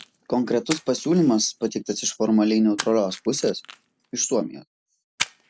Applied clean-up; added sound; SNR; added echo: none; Splash, splatter; 15 dB; none.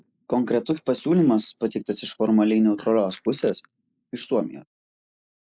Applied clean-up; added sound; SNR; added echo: neural mask model Resemble Enhance denoiser.